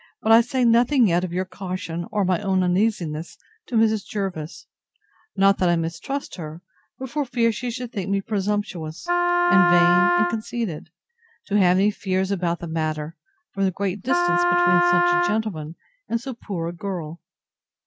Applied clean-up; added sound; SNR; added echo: none; Wind instrument, woodwind instrument; -2 dB; none.